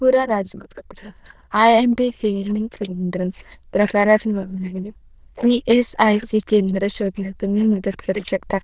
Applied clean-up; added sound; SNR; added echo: neural diffusion model UNIVERSE++.